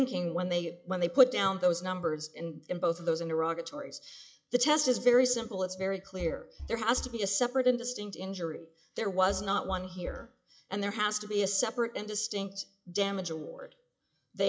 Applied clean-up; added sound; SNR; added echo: classical method log-MMSE.